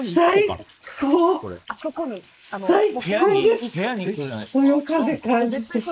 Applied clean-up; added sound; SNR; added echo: neural mask model Resemble Enhance denoiser.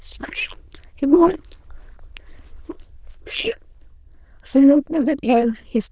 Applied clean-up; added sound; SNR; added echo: neural diffusion model UNIVERSE++.